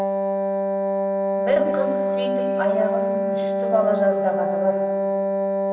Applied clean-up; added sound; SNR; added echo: none; Wind instrument, woodwind instrument; -4 dB; reverberation time 2.0 s.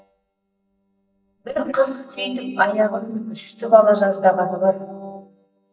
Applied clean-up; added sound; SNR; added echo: neural mask model DeepFilterNet 3.